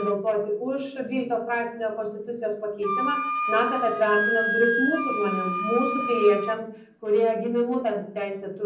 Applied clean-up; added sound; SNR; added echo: none; Wind instrument, woodwind instrument; 5 dB; reverberation time 0.6 s.